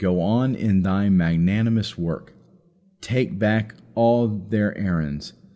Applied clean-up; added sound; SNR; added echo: none; none; none; none.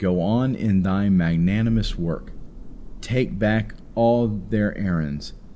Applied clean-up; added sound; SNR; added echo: none; Thunder / Rain; 13 dB; none.